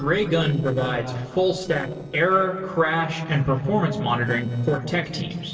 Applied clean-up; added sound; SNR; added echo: neural separator model SepFormer DNS4.